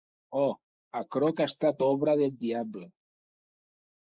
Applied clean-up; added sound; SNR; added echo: neural mask model Resemble Enhance denoiser.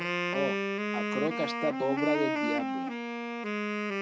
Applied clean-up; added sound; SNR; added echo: none; Wind instrument, woodwind instrument; -3 dB; none.